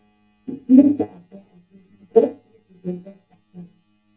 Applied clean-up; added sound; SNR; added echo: neural mask model DeepFilterNet 3.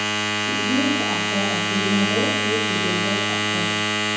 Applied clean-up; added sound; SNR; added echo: none; Domestic sounds, home sounds; -5 dB; reverberation time 0.9 s.